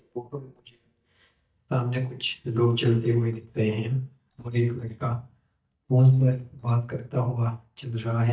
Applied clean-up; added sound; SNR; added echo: neural mask model DeepFilterNet 3.